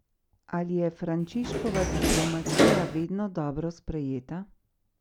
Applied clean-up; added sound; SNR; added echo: none; Door; -5 dB; none.